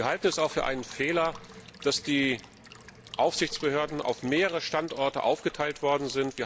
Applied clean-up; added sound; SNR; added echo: none; Water tap, faucet / Water / Liquid; 19 dB; none.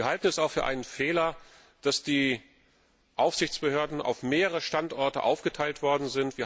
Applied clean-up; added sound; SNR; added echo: none; none; none; none.